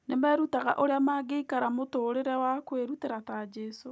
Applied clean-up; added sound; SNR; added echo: none; none; none; none.